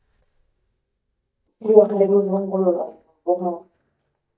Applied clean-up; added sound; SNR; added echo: neural mask model DeepFilterNet 3.